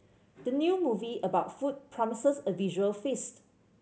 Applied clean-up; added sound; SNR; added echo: none; none; none; none.